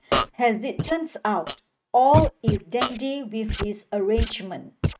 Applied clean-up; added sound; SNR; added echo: neural mask model RNNoise.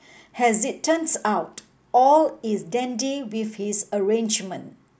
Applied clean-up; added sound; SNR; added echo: none; none; none; none.